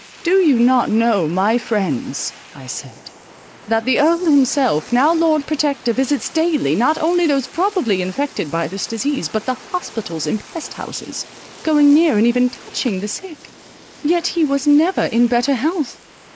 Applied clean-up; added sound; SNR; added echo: neural mask model Resemble Enhance denoiser.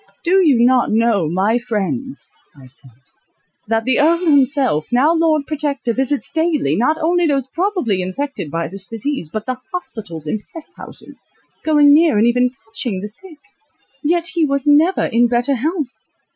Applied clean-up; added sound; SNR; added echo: classical method Wiener filter.